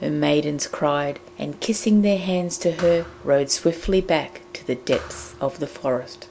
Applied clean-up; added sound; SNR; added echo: none; Thump, thud; 19 dB; none.